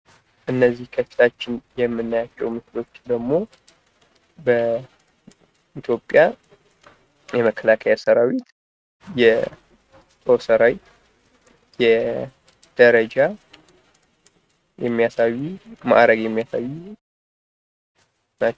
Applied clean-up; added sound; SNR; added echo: neural mask model RNNoise.